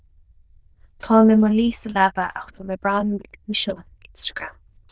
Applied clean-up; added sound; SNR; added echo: neural diffusion model UNIVERSE++.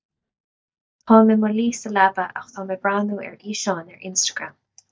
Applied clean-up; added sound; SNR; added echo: neural mask model DeepFilterNet 3.